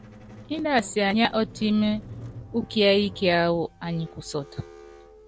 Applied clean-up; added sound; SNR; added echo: none; Squeak; 18 dB; none.